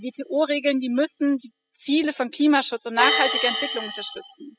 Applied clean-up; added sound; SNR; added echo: classical method spectral subtraction.